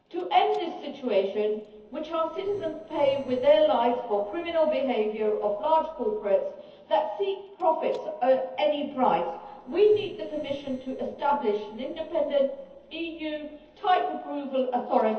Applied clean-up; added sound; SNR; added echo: neural separator model SepFormer DNS4.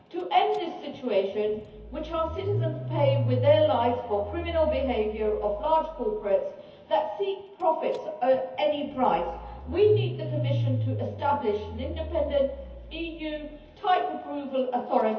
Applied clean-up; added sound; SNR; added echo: none; Engine starting / Car; 8 dB; reverberation time 0.5 s.